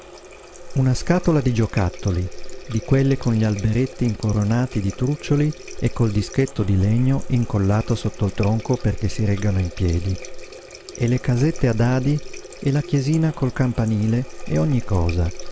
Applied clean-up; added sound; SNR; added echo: none; Water tap, faucet; 19 dB; none.